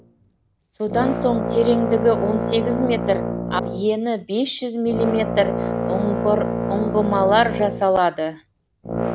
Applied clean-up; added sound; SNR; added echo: none; Brass instrument; 4 dB; none.